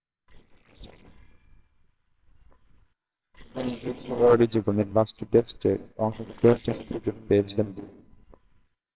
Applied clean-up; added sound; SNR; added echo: neural separator model SepFormer WHAMR!.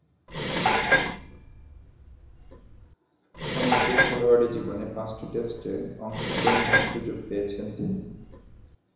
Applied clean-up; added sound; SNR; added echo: none; Dishes, pots, and pans; -2 dB; reverberation time 1.0 s.